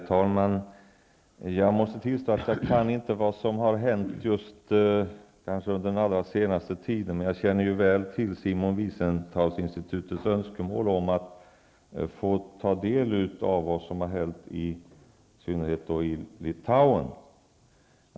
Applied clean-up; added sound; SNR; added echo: none; none; none; none.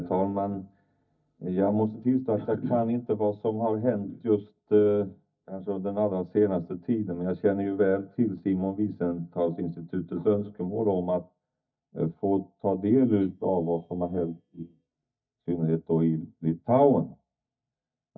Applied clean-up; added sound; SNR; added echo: neural mask model DeepFilterNet 3.